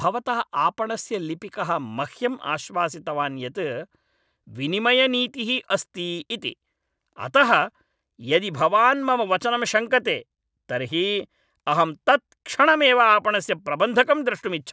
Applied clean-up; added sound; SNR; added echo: none; none; none; none.